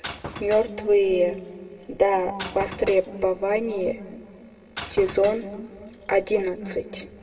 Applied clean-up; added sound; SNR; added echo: none; Shatter / Crushing; 16 dB; reverberation time 1.8 s.